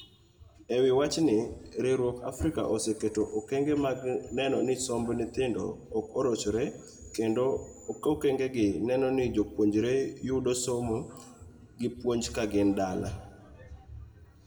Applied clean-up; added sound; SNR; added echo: none; none; none; reverberation time 1.2 s.